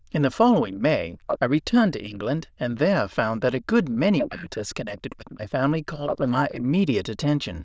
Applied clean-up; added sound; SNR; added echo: neural diffusion model UNIVERSE++.